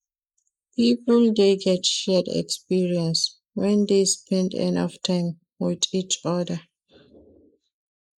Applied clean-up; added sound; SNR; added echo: neural mask model Resemble Enhance denoiser.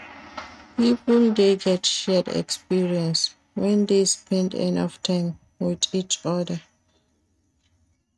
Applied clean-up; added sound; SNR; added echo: neural mask model RNNoise.